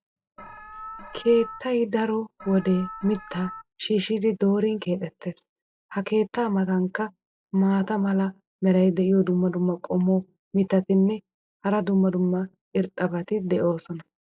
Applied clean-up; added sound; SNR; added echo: classical method log-MMSE.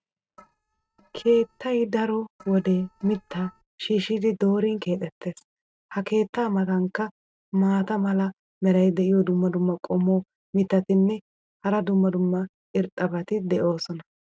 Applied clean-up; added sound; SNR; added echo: neural mask model RNNoise.